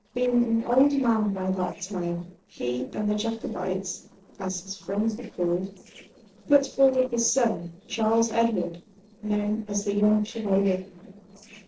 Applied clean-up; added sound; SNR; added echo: neural separator model SepFormer DNS4.